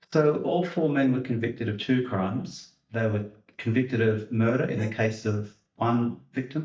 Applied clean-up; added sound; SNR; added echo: neural mask model DeepFilterNet 3.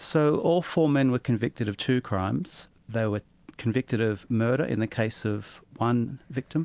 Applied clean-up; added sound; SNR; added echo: none; none; none; none.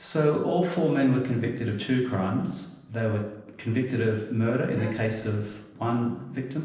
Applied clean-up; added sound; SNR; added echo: neural separator model SepFormer DNS4.